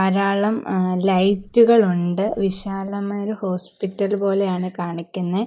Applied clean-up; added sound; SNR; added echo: neural mask model Resemble Enhance denoiser.